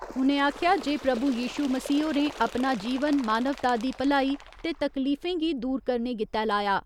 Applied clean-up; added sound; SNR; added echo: none; Bird; 17 dB; none.